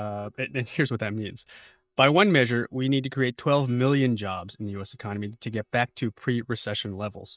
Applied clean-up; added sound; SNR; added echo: neural mask model DeepFilterNet 3.